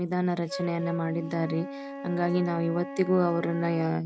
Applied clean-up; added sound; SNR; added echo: none; Wind instrument, woodwind instrument; 11 dB; none.